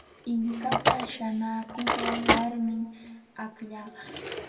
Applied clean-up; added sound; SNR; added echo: none; Drawer open or close; -2 dB; reverberation time 1.6 s.